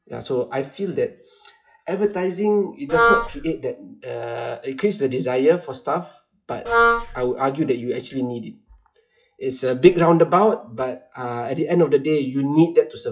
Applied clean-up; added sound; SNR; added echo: classical method WPE with log-MMSE.